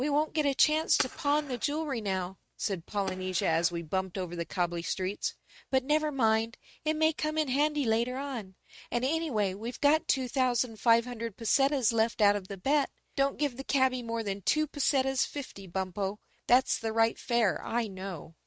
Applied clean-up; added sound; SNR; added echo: neural mask model RNNoise.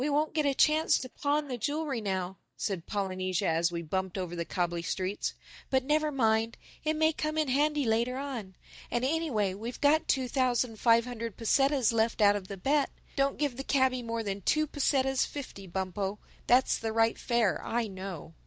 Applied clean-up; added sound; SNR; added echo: neural mask model DeepFilterNet 3.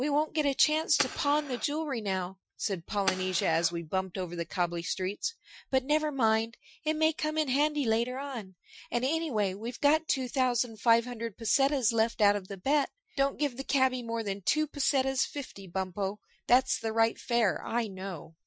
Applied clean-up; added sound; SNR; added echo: classical method Wiener filter.